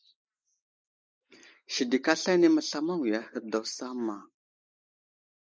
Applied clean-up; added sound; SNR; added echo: neural mask model Resemble Enhance denoiser.